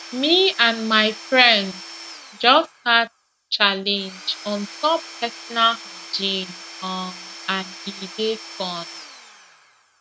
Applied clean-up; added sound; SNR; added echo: none; Tools / Domestic sounds, home sounds; 16 dB; none.